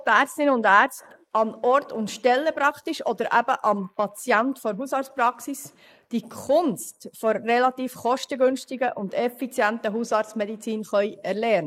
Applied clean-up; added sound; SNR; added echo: neural mask model Resemble Enhance denoiser.